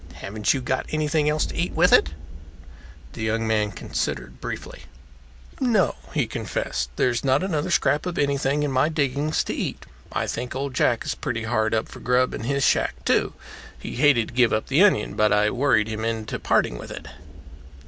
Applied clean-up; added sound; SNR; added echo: none; Thunder; 15 dB; none.